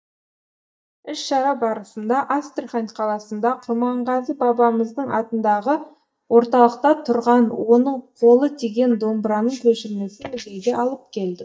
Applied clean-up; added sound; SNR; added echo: neural mask model DeepFilterNet 3.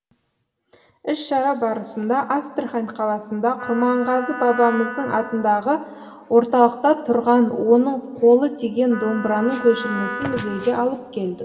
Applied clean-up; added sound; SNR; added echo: none; Wind instrument, woodwind instrument; 11 dB; reverberation time 1.9 s.